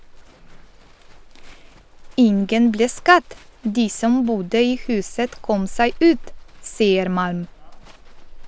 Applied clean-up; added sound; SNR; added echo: none; Livestock, farm animals, working animals; 15 dB; none.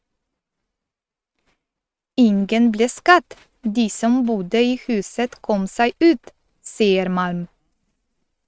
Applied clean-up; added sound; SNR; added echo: neural mask model RNNoise.